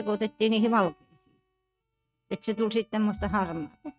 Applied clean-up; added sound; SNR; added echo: neural mask model RNNoise.